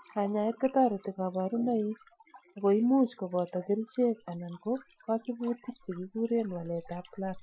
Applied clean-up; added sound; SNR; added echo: classical method Wiener filter.